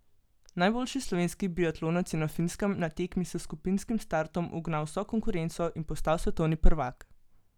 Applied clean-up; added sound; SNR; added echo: none; none; none; none.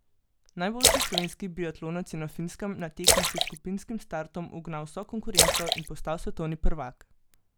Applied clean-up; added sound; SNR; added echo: none; Splash, splatter; -3 dB; none.